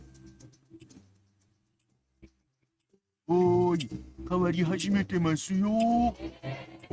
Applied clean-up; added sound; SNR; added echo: neural mask model RNNoise.